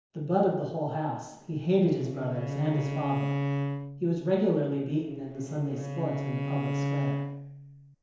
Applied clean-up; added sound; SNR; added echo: none; Bowed string instrument; 3 dB; reverberation time 1.0 s.